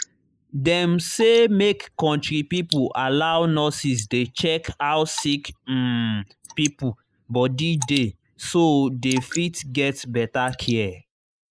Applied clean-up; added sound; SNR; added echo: neural mask model Resemble Enhance denoiser.